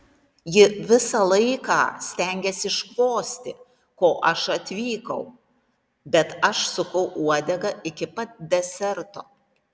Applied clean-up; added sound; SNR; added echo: none; none; none; none.